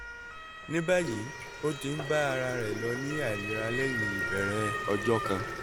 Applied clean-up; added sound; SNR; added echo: none; Sink (filling or washing) / Water tap, faucet + Motor vehicle (road) / Siren; 4 dB; none.